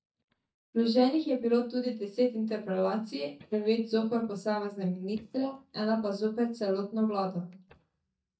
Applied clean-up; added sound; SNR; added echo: neural mask model DeepFilterNet 3.